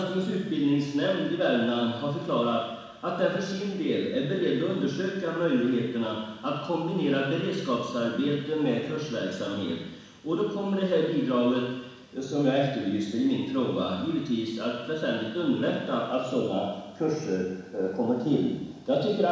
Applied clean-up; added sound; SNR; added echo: none; none; none; reverberation time 1.1 s.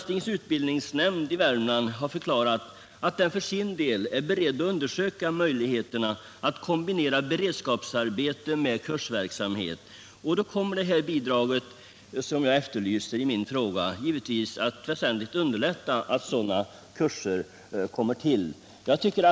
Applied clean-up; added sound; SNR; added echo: none; none; none; none.